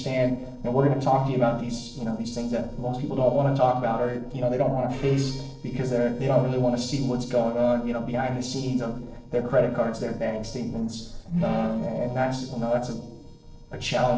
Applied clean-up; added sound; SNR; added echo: neural separator model SepFormer DNS4.